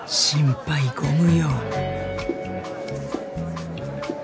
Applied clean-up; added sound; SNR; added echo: none; none; none; none.